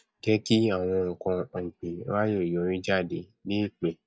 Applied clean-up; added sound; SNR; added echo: neural mask model DeepFilterNet 3.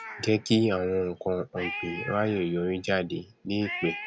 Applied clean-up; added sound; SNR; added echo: none; Cat; 12 dB; none.